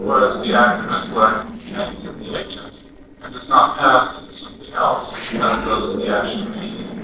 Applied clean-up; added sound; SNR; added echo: neural separator model SepFormer DNS4.